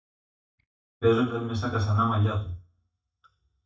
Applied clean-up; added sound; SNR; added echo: neural mask model DeepFilterNet 3.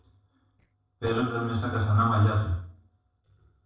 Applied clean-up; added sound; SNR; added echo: neural separator model SepFormer DNS4.